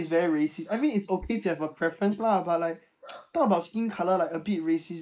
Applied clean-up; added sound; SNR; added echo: neural mask model Resemble Enhance denoiser.